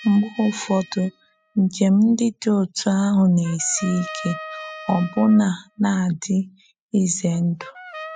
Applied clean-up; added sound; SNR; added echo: classical method spectral subtraction.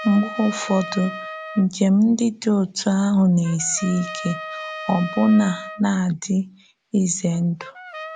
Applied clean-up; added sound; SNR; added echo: none; Trumpet; 14 dB; none.